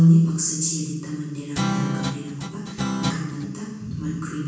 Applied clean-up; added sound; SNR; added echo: none; Guitar; 5 dB; reverberation time 1.2 s.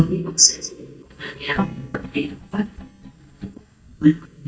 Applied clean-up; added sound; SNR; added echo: neural mask model DeepFilterNet 3.